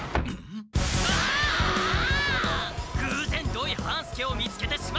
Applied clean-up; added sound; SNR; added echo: none; none; none; none.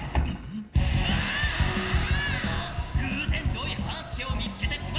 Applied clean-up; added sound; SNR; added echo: none; none; none; reverberation time 2.4 s.